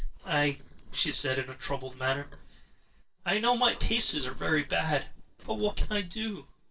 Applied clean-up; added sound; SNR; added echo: neural separator model SepFormer DNS4.